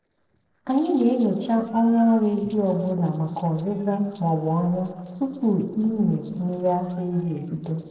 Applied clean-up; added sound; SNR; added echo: neural separator model SepFormer DNS4.